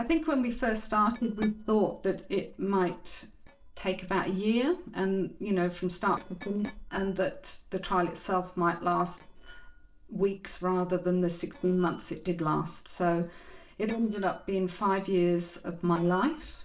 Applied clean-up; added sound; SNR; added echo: neural separator model SepFormer DNS4.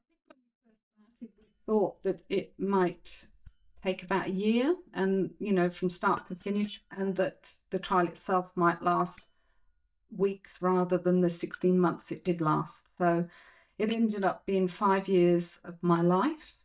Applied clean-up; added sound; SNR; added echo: neural mask model DeepFilterNet 3.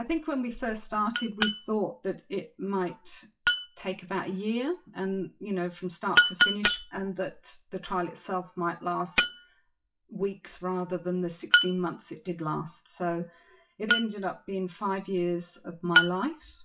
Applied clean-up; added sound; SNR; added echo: classical method WPE with log-MMSE.